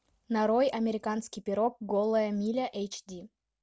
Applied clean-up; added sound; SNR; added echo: none; none; none; none.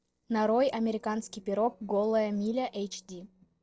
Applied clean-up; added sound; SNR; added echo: neural separator model SepFormer DNS4.